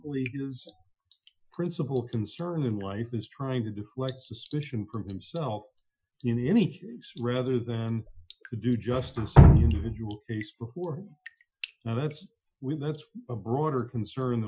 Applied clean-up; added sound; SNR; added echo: classical method Wiener filter.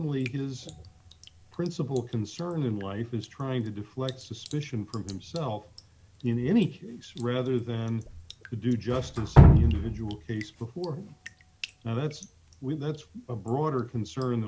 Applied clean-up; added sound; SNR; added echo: none; Drip; -1 dB; none.